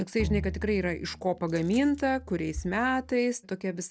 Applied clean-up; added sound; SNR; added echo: none; Coin (dropping) + Bowed string instrument; 10 dB; none.